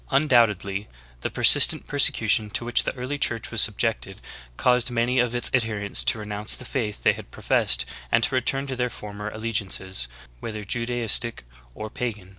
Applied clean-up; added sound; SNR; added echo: none; none; none; none.